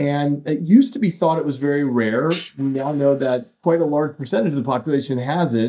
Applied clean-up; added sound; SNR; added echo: neural mask model DeepFilterNet 3.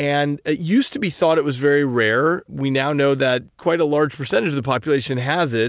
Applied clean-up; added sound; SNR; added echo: none; none; none; none.